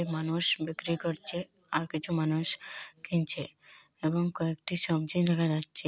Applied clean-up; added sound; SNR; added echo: none; none; none; none.